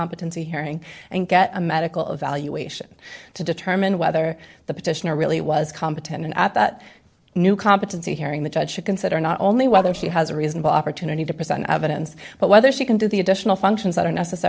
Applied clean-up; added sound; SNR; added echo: neural separator model SepFormer DNS4.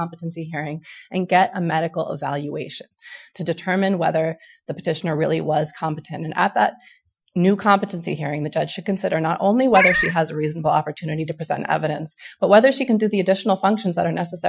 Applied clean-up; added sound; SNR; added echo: classical method Wiener filter.